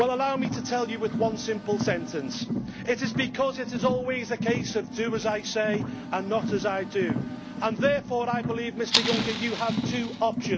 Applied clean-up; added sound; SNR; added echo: none; Car + Fire; 3 dB; none.